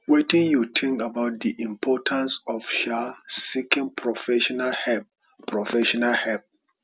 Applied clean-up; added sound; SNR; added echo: none; none; none; none.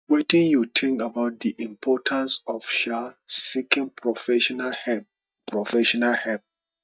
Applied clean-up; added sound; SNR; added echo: neural mask model DeepFilterNet 3.